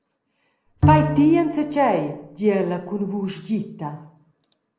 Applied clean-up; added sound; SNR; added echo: none; Bowed string instrument; 3 dB; none.